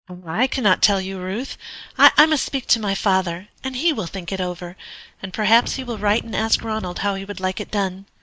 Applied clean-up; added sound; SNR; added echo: neural mask model DeepFilterNet 3.